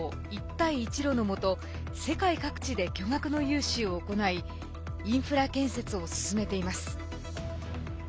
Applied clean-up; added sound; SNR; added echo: none; none; none; none.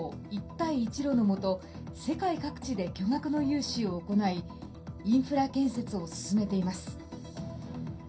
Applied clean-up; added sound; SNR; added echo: none; none; none; reverberation time 0.3 s.